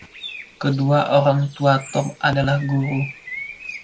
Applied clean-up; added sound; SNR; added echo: none; Bird; 16 dB; none.